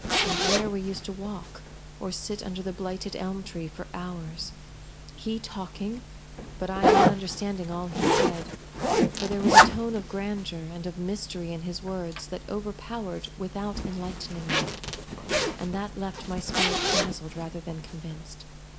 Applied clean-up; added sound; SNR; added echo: none; Zipper (clothing); -5 dB; reverberation time 0.7 s.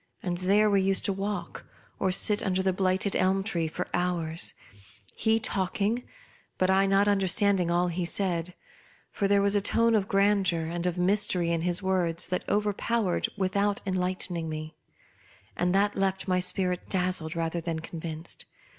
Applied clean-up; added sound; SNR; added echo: none; none; none; none.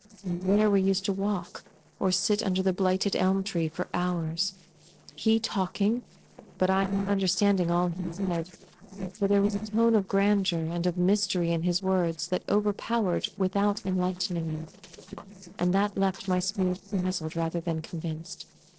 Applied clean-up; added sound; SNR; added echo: neural separator model SepFormer DNS4.